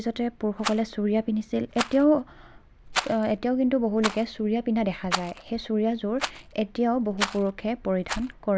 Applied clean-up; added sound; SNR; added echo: none; Rattle; 10 dB; none.